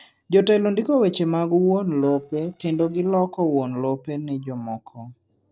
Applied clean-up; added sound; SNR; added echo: neural separator model SepFormer DNS4.